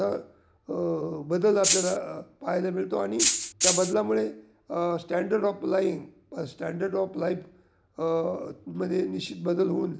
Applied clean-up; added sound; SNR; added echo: none; Rattle (instrument); -4 dB; none.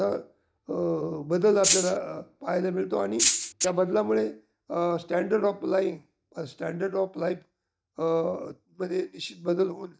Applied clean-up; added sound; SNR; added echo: neural mask model DeepFilterNet 3.